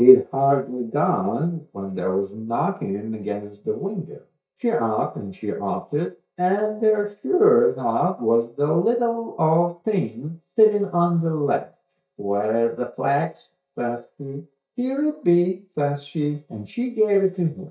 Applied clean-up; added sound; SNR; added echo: neural mask model DeepFilterNet 3.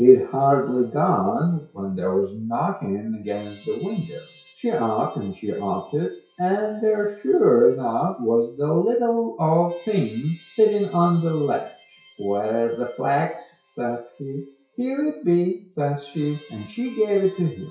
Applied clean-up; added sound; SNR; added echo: classical method WPE with log-MMSE.